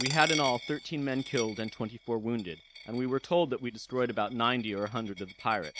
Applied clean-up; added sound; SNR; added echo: none; Coin (dropping); 11 dB; none.